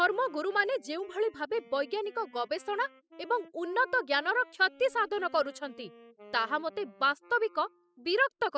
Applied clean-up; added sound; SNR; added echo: classical method spectral subtraction.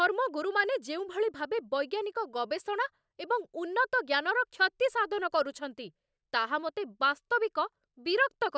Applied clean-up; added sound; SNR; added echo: none; none; none; none.